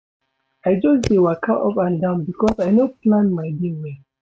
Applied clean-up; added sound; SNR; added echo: neural mask model RNNoise.